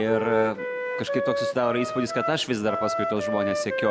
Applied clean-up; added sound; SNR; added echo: none; Wind instrument, woodwind instrument; 2 dB; none.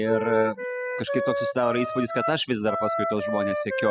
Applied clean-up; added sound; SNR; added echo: classical method spectral subtraction.